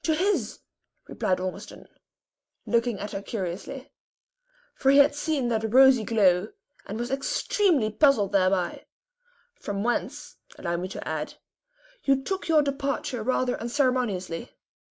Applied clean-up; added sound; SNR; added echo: neural mask model Resemble Enhance denoiser.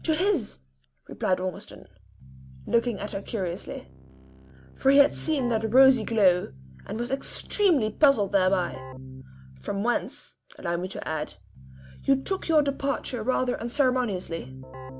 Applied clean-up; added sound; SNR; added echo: none; Keyboard (musical); 17 dB; none.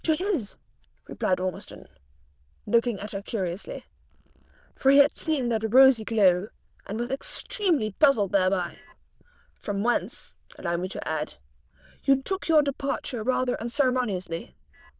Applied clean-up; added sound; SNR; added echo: neural diffusion model UNIVERSE++.